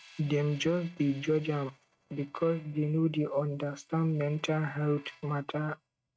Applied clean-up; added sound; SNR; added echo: neural mask model RNNoise.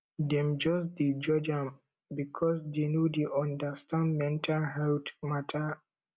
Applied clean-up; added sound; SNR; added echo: none; none; none; none.